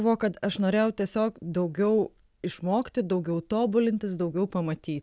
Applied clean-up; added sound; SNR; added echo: none; none; none; none.